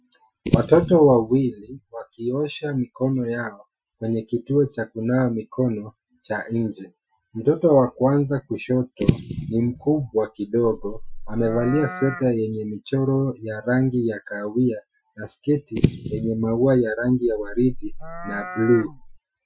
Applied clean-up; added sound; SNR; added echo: classical method Wiener filter.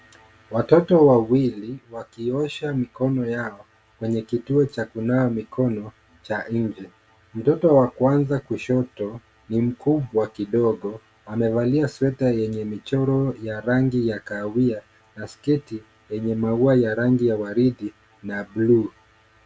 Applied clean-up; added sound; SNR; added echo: none; none; none; none.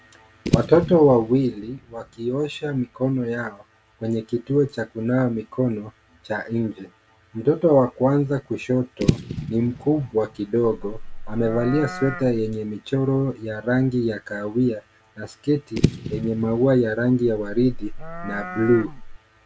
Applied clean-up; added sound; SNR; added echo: none; Fireworks / Boom + Livestock, farm animals, working animals; 7 dB; none.